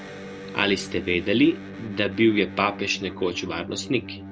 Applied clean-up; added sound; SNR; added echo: none; Electric guitar; 13 dB; none.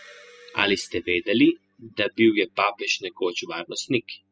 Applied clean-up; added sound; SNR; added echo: classical method spectral subtraction.